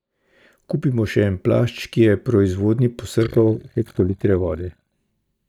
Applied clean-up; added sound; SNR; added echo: neural mask model DeepFilterNet 3.